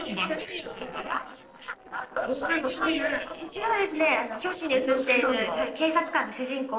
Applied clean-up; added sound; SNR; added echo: neural separator model SepFormer DNS4.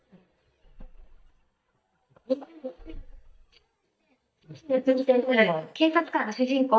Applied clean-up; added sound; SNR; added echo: neural mask model DeepFilterNet 3.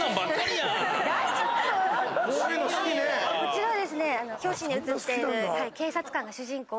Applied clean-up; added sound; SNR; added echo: none; none; none; none.